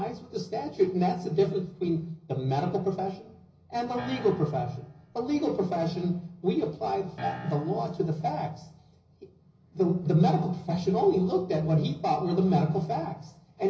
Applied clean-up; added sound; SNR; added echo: none; Piano; 15 dB; reverberation time 0.5 s.